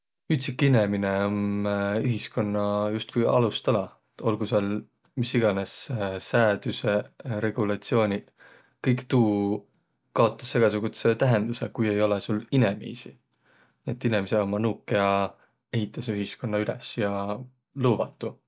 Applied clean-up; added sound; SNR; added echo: none; none; none; none.